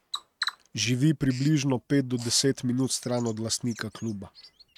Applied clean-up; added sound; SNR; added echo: neural mask model RNNoise.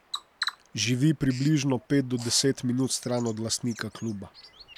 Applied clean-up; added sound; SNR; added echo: none; Bird vocalization, bird call, bird song; 15 dB; none.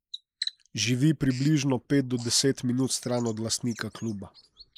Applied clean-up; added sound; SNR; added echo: neural mask model Resemble Enhance denoiser.